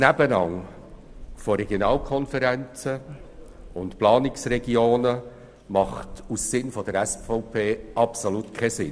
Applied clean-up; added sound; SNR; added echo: none; Thunder / Rain; 18 dB; none.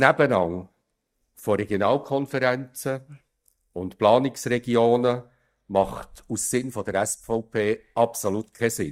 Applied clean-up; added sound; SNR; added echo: neural mask model DeepFilterNet 3.